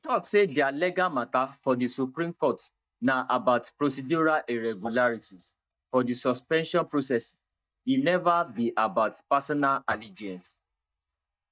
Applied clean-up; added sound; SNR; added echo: neural mask model DeepFilterNet 3.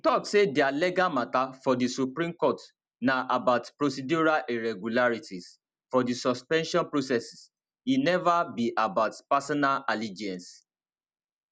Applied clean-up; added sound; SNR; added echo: none; none; none; none.